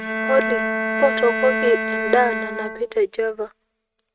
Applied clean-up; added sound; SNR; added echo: neural mask model RNNoise.